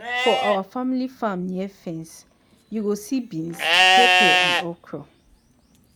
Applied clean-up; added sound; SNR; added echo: none; Livestock, farm animals, working animals; -5 dB; none.